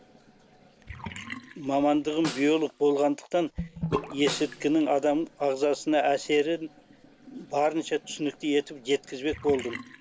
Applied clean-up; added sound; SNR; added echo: none; Bathtub (filling or washing) / Sink (filling or washing) + Snare drum; 13 dB; none.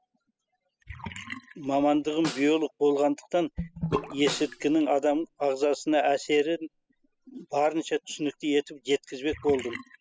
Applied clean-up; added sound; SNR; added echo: classical method spectral subtraction.